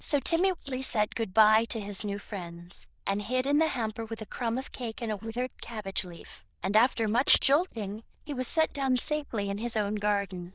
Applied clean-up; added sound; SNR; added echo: neural diffusion model UNIVERSE++.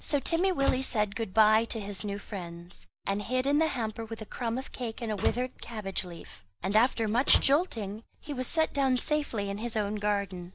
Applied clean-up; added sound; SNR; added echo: none; Slam; 7 dB; none.